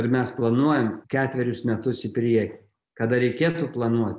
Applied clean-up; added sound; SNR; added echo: none; none; none; none.